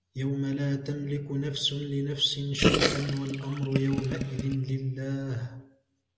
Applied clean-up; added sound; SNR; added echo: none; Gurgling; 0 dB; none.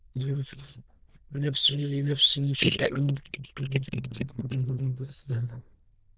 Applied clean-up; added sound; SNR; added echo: neural diffusion model UNIVERSE++.